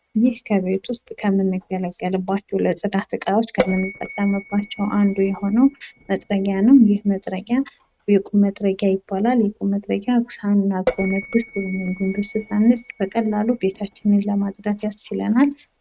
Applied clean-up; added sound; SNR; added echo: neural mask model RNNoise.